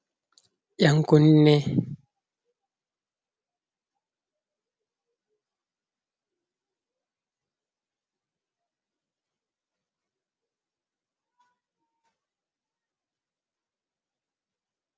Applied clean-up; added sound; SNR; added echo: none; none; none; none.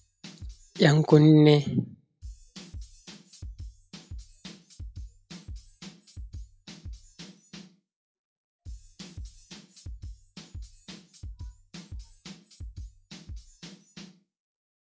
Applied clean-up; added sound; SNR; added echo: classical method log-MMSE.